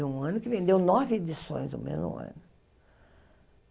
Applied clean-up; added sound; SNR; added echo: none; none; none; none.